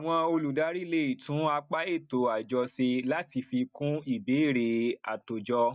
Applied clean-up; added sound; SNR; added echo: neural mask model DeepFilterNet 3.